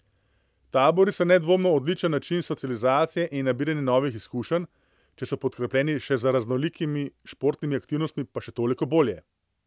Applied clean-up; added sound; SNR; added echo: none; none; none; none.